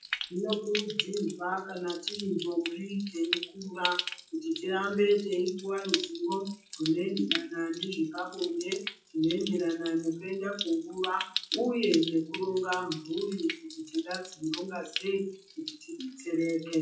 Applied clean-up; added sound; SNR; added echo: classical method WPE with log-MMSE.